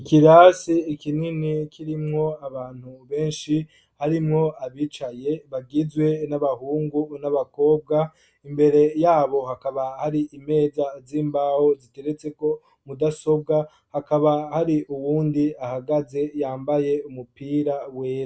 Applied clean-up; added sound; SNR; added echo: none; none; none; none.